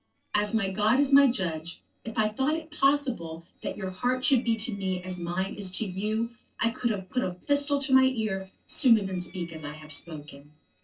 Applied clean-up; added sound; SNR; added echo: neural separator model SepFormer DNS4.